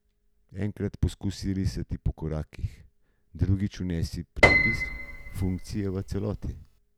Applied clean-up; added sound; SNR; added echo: none; Piano; -4 dB; none.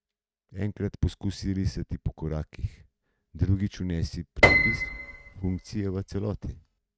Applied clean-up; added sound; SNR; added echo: neural mask model RNNoise.